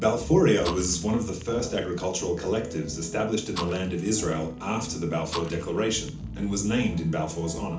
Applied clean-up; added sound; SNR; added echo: none; Fire; 16 dB; reverberation time 0.4 s.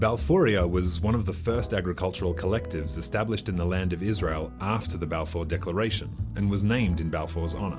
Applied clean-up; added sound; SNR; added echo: none; none; none; none.